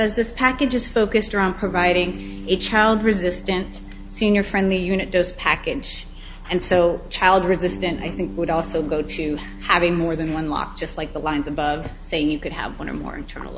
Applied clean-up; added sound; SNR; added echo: none; Bass guitar + Engine; 13 dB; none.